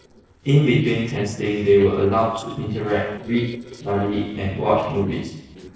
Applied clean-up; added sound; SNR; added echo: neural separator model SepFormer DNS4.